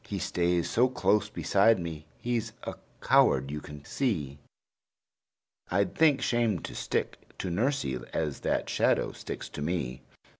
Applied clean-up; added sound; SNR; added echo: none; none; none; none.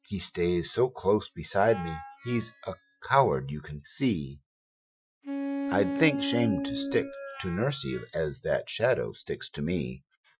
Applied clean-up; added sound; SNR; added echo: classical method Wiener filter.